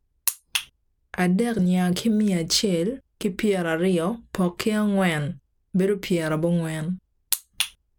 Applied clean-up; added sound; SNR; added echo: none; none; none; none.